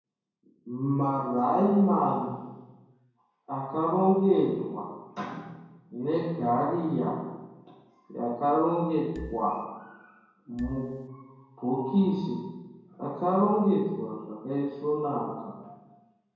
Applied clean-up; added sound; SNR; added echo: none; Marimba, xylophone; 14 dB; reverberation time 0.9 s.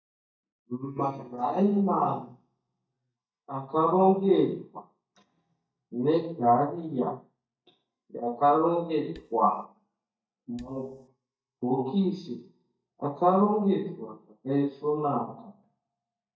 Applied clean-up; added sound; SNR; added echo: neural mask model DeepFilterNet 3.